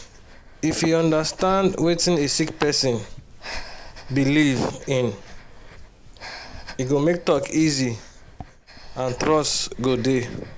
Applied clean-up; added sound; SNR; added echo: none; Breathing; 15 dB; none.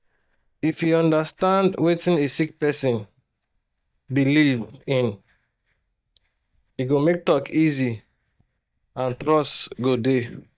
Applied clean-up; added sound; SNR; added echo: neural mask model DeepFilterNet 3.